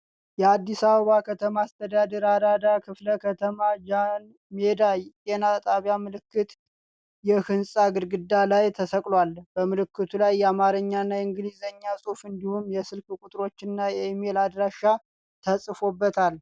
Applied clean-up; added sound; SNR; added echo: none; none; none; none.